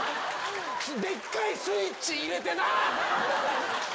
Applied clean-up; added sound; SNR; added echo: none; none; none; none.